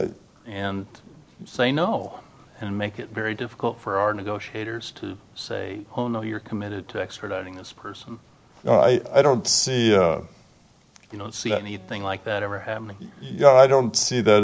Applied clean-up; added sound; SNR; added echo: none; none; none; none.